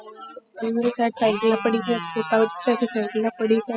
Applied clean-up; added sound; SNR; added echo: classical method spectral subtraction.